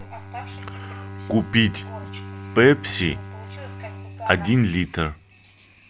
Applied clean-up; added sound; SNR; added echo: none; Bowed string instrument; 13 dB; none.